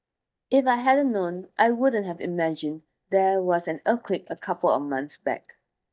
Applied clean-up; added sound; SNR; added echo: neural mask model DeepFilterNet 3.